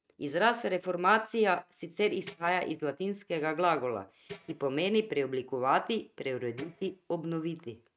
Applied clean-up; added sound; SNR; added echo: neural mask model RNNoise.